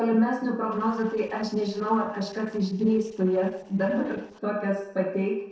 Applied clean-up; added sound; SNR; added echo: neural separator model SepFormer DNS4.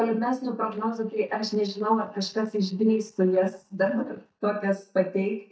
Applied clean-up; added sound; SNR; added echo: neural mask model DeepFilterNet 3.